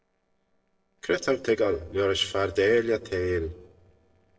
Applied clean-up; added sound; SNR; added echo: neural separator model SepFormer DNS4.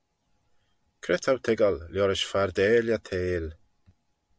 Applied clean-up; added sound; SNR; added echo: none; none; none; none.